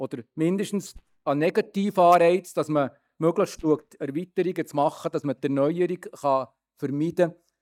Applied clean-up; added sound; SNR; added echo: neural mask model DeepFilterNet 3.